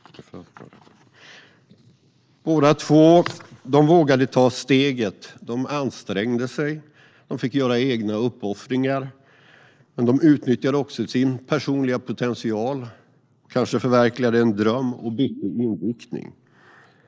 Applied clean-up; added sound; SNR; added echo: neural mask model Resemble Enhance denoiser.